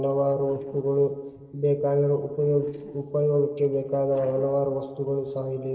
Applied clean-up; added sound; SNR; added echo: neural separator model SepFormer DNS4.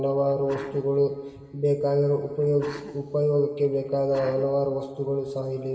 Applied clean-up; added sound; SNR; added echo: none; Sneeze; 19 dB; reverberation time 2.1 s.